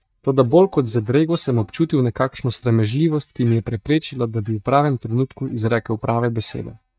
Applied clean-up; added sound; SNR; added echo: neural mask model DeepFilterNet 3.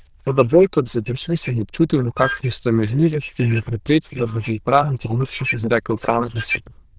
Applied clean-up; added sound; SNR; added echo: neural diffusion model UNIVERSE++.